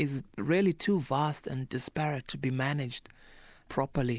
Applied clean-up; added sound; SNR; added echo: none; none; none; none.